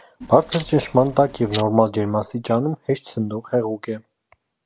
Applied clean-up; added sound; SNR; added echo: none; Clock; 17 dB; none.